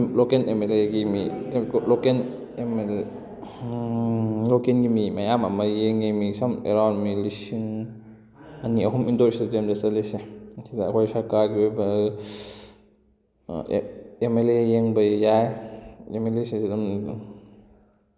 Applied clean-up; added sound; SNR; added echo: none; none; none; none.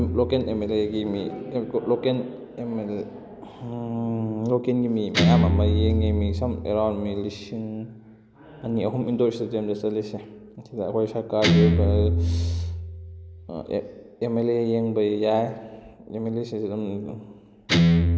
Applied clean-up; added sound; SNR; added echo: none; Guitar; 0 dB; none.